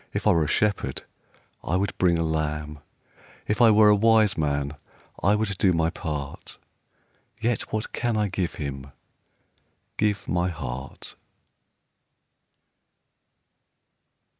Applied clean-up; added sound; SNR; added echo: none; none; none; none.